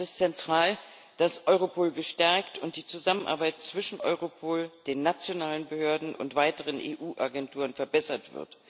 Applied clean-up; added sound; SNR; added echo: none; none; none; none.